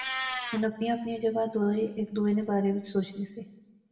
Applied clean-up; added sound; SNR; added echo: none; Meow; 11 dB; reverberation time 0.8 s.